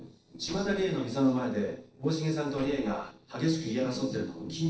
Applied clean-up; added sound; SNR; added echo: neural separator model SepFormer DNS4.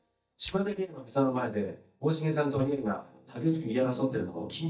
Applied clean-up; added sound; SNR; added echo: neural mask model DeepFilterNet 3.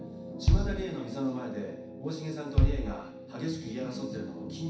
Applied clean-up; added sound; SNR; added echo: none; Bass drum; -4 dB; reverberation time 0.7 s.